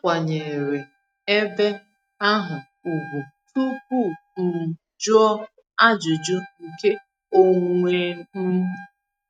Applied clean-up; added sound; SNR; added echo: neural mask model RNNoise.